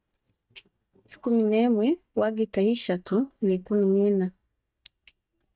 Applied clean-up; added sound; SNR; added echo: neural mask model DeepFilterNet 3.